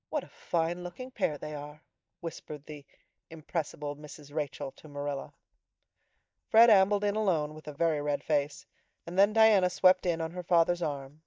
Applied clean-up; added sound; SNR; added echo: neural mask model DeepFilterNet 3.